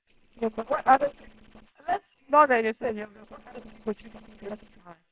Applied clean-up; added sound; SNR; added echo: neural separator model SepFormer WHAMR!.